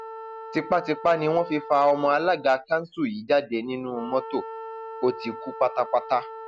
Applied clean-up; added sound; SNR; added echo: none; Wind instrument, woodwind instrument; 14 dB; none.